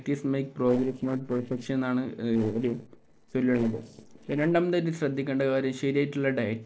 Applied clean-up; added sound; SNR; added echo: neural separator model SepFormer DNS4.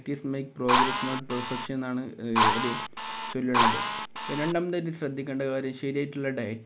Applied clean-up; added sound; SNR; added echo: none; Drill; -4 dB; none.